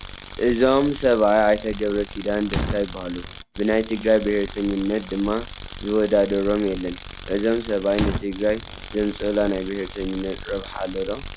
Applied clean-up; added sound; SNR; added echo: none; Tools + Fire; 11 dB; none.